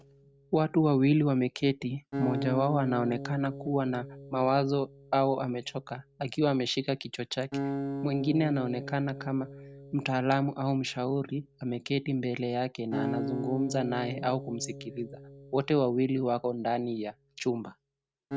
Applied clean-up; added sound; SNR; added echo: none; Acoustic guitar; 10 dB; none.